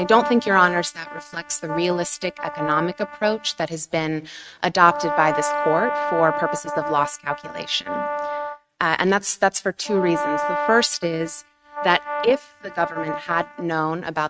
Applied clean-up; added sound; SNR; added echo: neural mask model RNNoise.